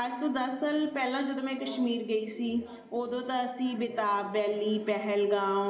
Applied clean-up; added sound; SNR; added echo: none; none; none; reverberation time 1.6 s.